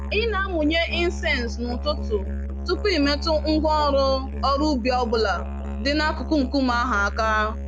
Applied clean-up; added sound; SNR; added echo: none; Musical instrument; 5 dB; none.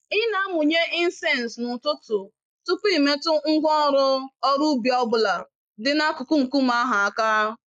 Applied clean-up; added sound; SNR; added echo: neural mask model Resemble Enhance denoiser.